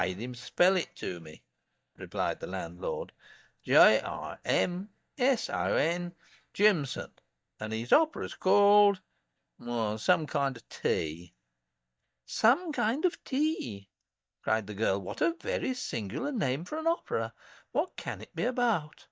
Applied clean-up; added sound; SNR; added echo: neural mask model DeepFilterNet 3.